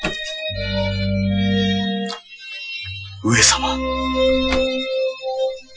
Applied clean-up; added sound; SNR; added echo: classical method Wiener filter.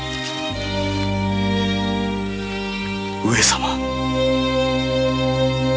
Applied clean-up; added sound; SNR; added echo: none; none; none; none.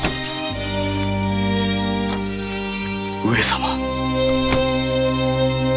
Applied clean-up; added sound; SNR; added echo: none; Microwave oven; 15 dB; none.